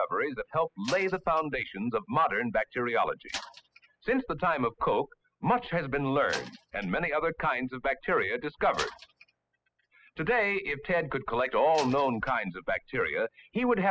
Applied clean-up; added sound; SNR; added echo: classical method spectral subtraction.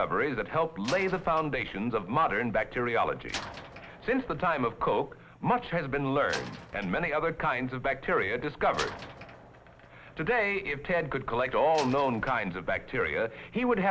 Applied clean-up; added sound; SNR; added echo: none; Slam; 18 dB; none.